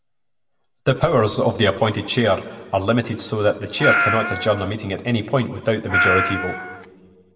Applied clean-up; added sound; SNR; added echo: none; Meow; 1 dB; reverberation time 1.4 s.